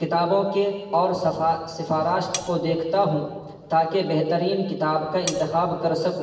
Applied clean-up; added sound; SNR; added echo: none; Cutlery, silverware; 11 dB; reverberation time 1.3 s.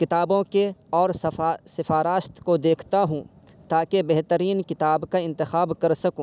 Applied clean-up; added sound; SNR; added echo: none; none; none; none.